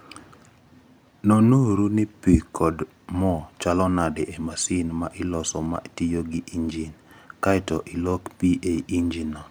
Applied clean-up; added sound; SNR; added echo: none; none; none; none.